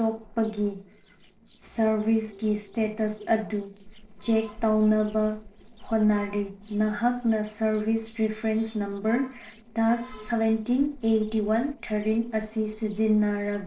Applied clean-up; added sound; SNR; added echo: neural separator model SepFormer DNS4.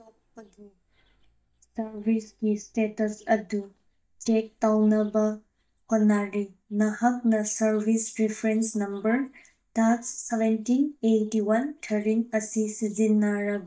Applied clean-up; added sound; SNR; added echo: neural mask model DeepFilterNet 3.